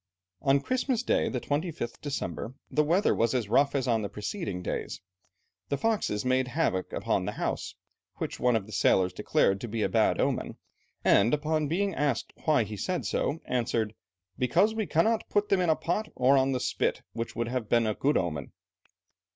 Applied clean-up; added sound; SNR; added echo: none; none; none; none.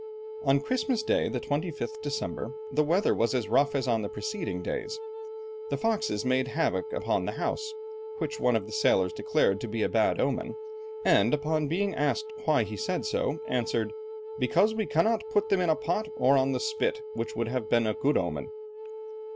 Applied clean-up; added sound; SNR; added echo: none; Wind instrument, woodwind instrument; 10 dB; none.